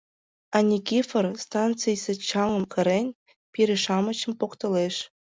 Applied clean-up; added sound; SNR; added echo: none; none; none; none.